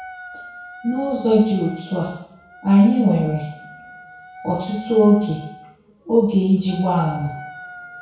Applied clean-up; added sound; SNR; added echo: none; Wind instrument, woodwind instrument; 18 dB; reverberation time 0.6 s.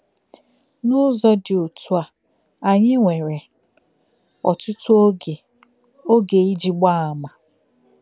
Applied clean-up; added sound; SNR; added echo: none; none; none; none.